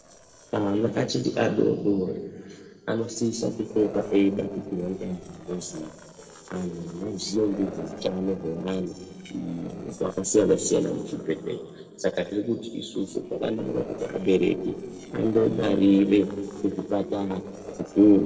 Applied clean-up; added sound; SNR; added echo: neural separator model SepFormer DNS4.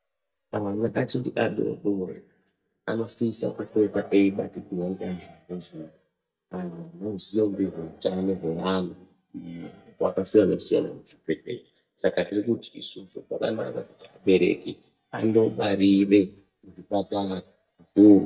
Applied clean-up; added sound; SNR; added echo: neural mask model DeepFilterNet 3.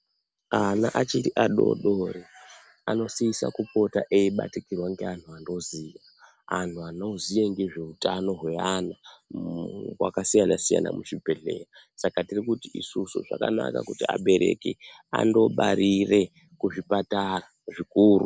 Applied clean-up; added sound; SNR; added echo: none; none; none; none.